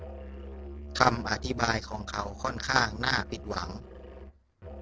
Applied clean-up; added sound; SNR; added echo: neural separator model SepFormer DNS4.